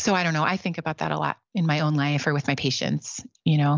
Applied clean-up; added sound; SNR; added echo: none; none; none; none.